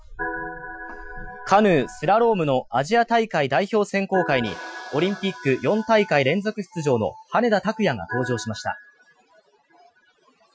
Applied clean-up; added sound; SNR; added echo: classical method Wiener filter.